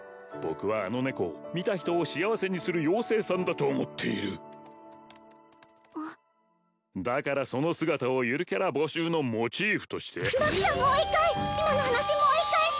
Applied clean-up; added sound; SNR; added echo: none; none; none; none.